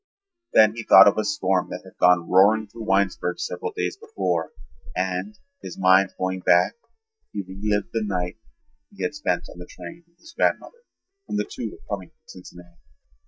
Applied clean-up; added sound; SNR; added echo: neural mask model DeepFilterNet 3.